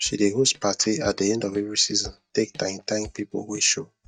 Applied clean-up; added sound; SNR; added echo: neural mask model DeepFilterNet 3.